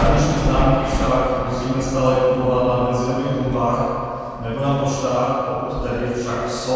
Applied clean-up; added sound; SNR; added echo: none; Thunder; 8 dB; reverberation time 2.1 s.